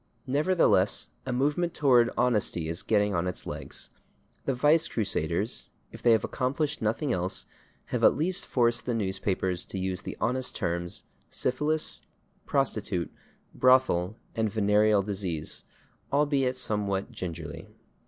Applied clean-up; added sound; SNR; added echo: none; none; none; none.